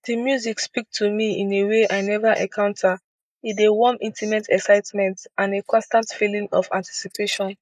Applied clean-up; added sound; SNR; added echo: neural mask model Resemble Enhance denoiser.